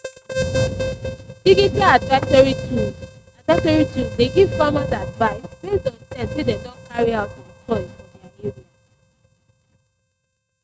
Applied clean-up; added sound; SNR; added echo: neural mask model RNNoise.